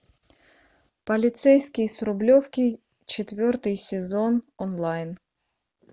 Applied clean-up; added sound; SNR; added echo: none; none; none; none.